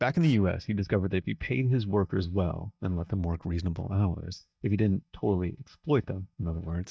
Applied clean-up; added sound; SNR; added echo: neural mask model DeepFilterNet 3.